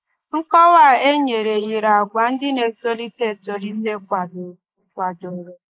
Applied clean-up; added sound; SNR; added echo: neural mask model Resemble Enhance denoiser.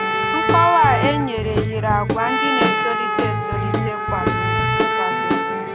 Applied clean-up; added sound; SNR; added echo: none; Guitar / Drum + Trumpet; -3 dB; none.